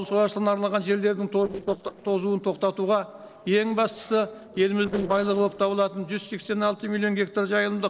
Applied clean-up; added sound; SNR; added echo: neural separator model SepFormer DNS4.